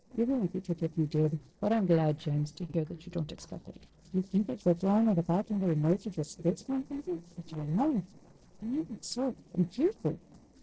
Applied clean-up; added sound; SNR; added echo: neural separator model SepFormer DNS4.